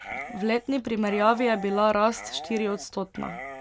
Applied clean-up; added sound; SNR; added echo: none; Dog; 14 dB; none.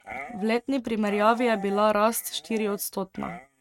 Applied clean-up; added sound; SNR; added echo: neural mask model RNNoise.